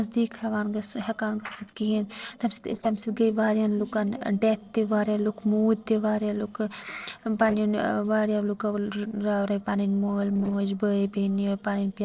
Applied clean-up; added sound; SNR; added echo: neural separator model SepFormer DNS4.